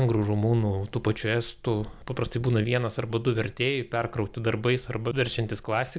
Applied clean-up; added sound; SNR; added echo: none; none; none; none.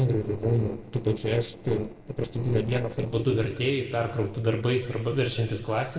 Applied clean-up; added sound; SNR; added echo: neural separator model SepFormer DNS4.